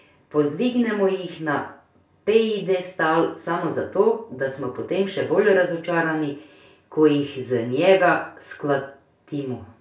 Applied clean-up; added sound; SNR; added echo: none; none; none; reverberation time 0.3 s.